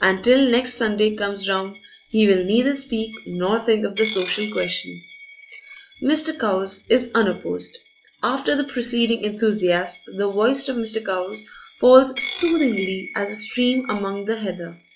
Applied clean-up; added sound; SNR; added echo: classical method log-MMSE.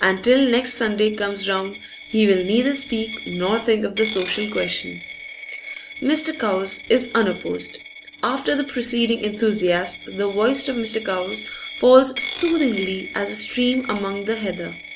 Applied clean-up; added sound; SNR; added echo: none; Coin (dropping); 14 dB; none.